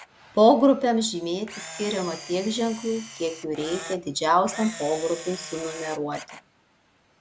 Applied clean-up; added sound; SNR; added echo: none; Camera; 16 dB; none.